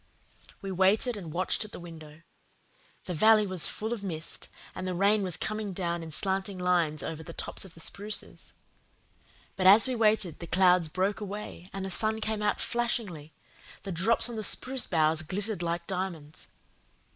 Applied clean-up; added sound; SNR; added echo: neural mask model Resemble Enhance denoiser.